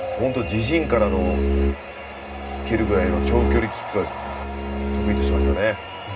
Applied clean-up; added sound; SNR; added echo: none; Bowed string instrument; -1 dB; reverberation time 0.2 s.